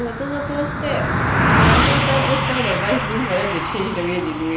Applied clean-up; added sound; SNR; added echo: none; Car passing by; -4 dB; none.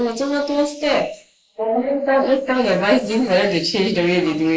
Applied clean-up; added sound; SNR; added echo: neural mask model Resemble Enhance denoiser.